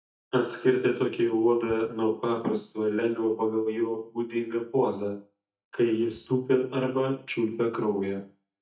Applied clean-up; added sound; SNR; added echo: neural mask model DeepFilterNet 3.